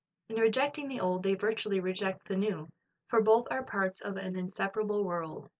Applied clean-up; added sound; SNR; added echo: neural mask model Resemble Enhance denoiser.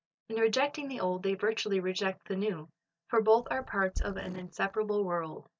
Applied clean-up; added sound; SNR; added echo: neural mask model DeepFilterNet 3.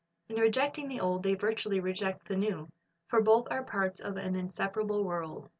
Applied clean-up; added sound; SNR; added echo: none; none; none; none.